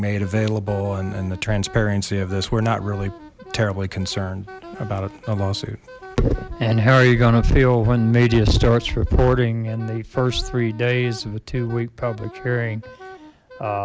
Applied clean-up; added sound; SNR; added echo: none; Wind instrument, woodwind instrument; 20 dB; none.